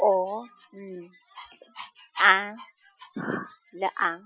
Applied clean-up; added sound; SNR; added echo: classical method Wiener filter.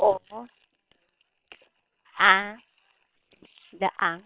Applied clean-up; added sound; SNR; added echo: neural separator model SepFormer WHAM!.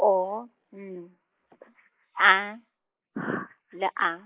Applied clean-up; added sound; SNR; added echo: neural mask model Resemble Enhance denoiser.